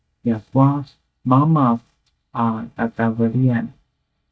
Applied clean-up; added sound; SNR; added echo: neural mask model DeepFilterNet 3.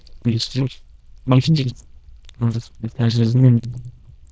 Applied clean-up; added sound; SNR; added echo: neural diffusion model UNIVERSE++.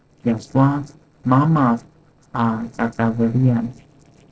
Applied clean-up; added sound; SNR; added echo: neural separator model SepFormer DNS4.